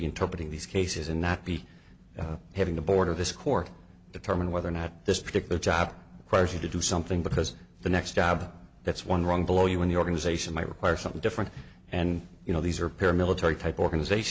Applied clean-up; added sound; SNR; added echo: none; none; none; none.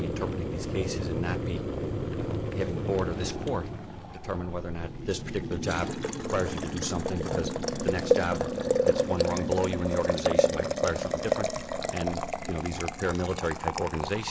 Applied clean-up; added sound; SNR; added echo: none; Boiling; -2 dB; none.